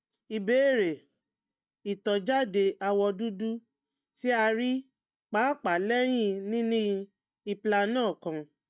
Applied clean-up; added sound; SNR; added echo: neural mask model DeepFilterNet 3.